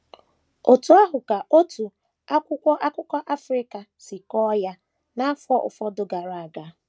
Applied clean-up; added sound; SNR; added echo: none; none; none; none.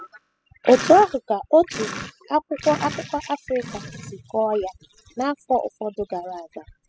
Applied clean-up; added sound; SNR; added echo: classical method spectral subtraction.